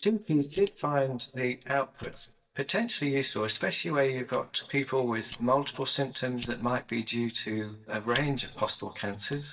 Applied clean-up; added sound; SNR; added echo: neural mask model DeepFilterNet 3.